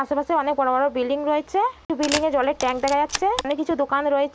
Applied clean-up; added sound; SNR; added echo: none; Camera; 9 dB; none.